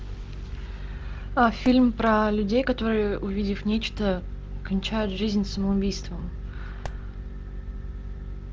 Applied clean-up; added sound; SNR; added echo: none; Fireworks; 18 dB; none.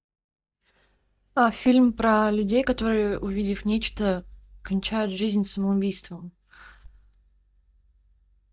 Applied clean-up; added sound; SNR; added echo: neural mask model DeepFilterNet 3.